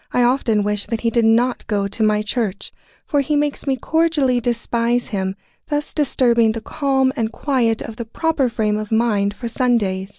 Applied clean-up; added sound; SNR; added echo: none; none; none; none.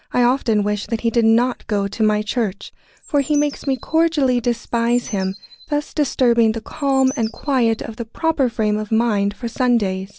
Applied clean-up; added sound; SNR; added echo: none; Bird; 20 dB; none.